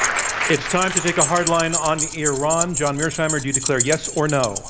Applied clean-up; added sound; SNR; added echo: none; Keys jangling; 4 dB; none.